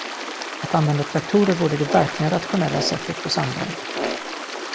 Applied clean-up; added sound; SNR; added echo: none; Stream + Fart; 6 dB; none.